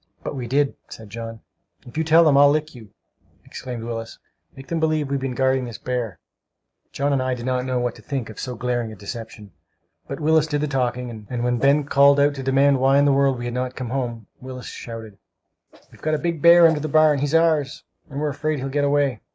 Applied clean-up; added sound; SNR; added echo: neural mask model Resemble Enhance denoiser.